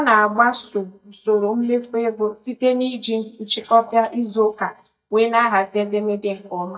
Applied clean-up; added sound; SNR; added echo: neural mask model DeepFilterNet 3.